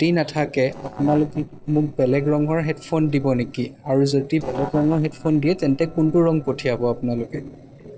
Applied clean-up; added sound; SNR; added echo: neural separator model SepFormer DNS4.